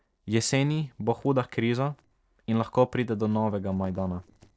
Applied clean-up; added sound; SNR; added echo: neural separator model SepFormer DNS4.